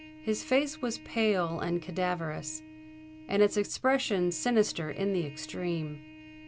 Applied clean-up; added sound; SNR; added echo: none; Trumpet; 18 dB; none.